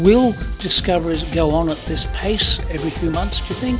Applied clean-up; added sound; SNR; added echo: none; Drum kit; 6 dB; none.